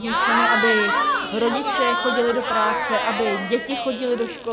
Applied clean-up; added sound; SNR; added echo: none; Crowd / Cheering; -1 dB; none.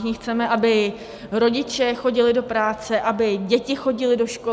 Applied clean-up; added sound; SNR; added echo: none; none; none; none.